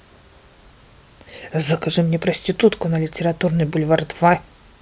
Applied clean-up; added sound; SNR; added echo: none; none; none; none.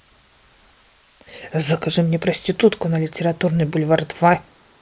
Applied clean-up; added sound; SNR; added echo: neural mask model Resemble Enhance denoiser.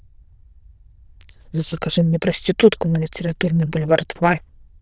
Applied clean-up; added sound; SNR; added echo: neural diffusion model UNIVERSE++.